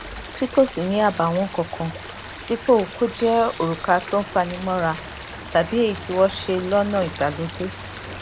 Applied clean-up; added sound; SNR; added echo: none; Stream; 12 dB; none.